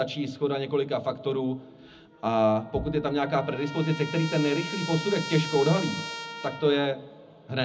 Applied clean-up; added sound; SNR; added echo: none; Trumpet; 12 dB; reverberation time 0.4 s.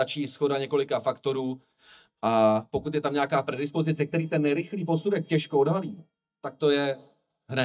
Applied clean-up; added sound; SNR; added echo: neural mask model DeepFilterNet 3.